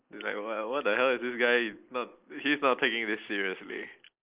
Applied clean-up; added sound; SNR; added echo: neural mask model Resemble Enhance denoiser.